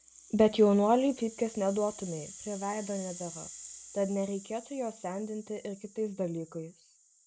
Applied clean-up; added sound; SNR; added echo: none; Rattle (instrument); 17 dB; none.